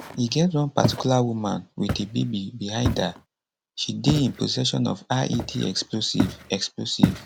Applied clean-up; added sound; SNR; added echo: none; Walk, footsteps; 5 dB; none.